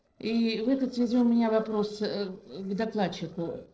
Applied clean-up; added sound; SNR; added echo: neural separator model SepFormer DNS4.